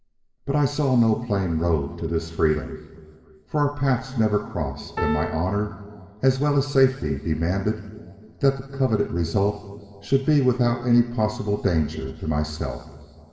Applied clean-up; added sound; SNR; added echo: none; Piano; 4 dB; reverberation time 2.2 s.